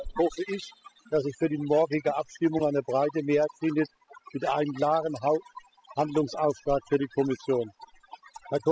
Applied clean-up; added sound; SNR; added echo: classical method spectral subtraction.